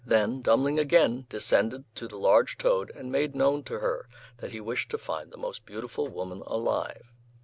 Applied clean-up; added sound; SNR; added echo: none; none; none; none.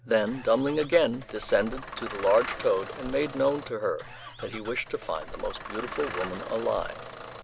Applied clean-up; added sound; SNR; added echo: none; Engine starting / Bus; 11 dB; none.